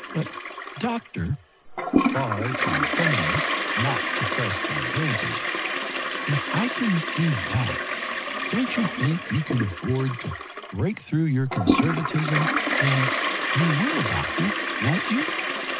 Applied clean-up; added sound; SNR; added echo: none; Toilet flush; 0 dB; none.